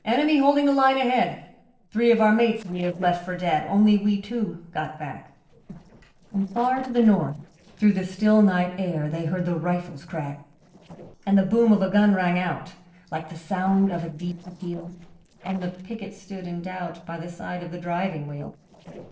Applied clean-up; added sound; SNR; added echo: neural separator model SepFormer DNS4.